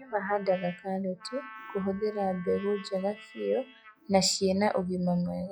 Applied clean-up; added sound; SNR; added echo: classical method log-MMSE.